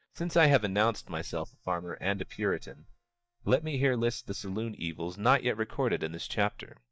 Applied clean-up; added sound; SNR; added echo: neural mask model DeepFilterNet 3.